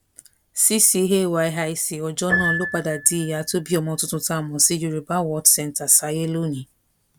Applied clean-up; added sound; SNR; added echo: none; Piano; 11 dB; none.